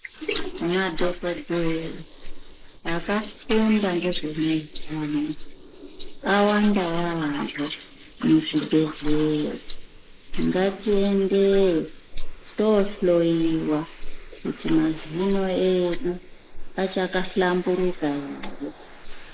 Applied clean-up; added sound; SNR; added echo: neural mask model Resemble Enhance denoiser.